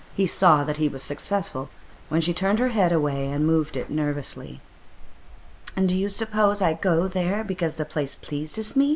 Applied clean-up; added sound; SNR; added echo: none; Wind; 15 dB; none.